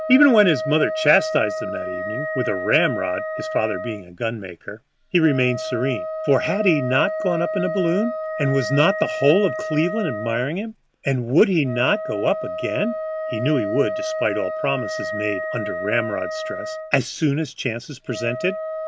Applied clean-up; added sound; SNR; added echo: none; Wind instrument, woodwind instrument; 6 dB; none.